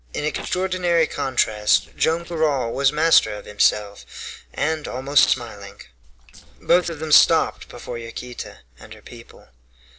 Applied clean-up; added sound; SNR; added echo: neural separator model SepFormer DNS4.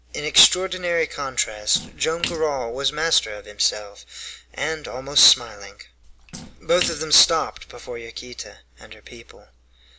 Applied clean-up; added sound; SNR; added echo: none; Splash, splatter; 15 dB; none.